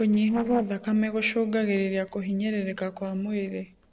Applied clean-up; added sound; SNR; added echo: neural separator model SepFormer DNS4.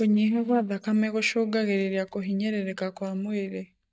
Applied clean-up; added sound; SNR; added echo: neural mask model DeepFilterNet 3.